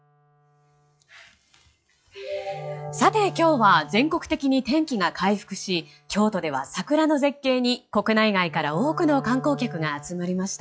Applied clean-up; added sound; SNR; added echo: classical method log-MMSE.